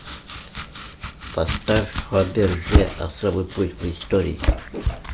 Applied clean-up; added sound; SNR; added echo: none; Domestic sounds, home sounds; 1 dB; none.